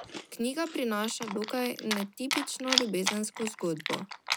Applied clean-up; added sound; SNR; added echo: none; Chewing, mastication; 3 dB; none.